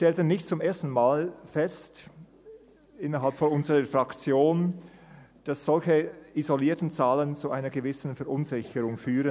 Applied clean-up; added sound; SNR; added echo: none; none; none; none.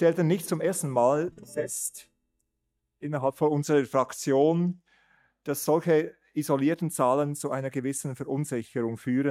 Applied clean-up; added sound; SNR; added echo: neural mask model DeepFilterNet 3.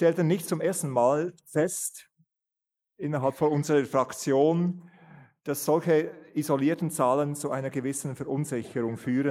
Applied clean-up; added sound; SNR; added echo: neural mask model Resemble Enhance denoiser.